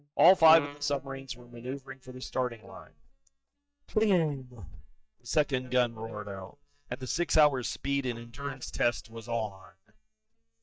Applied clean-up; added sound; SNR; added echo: neural mask model DeepFilterNet 3.